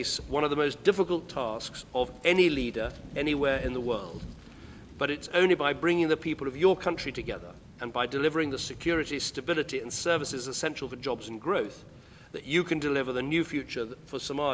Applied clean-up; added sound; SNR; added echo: none; Thunder / Rain; 17 dB; none.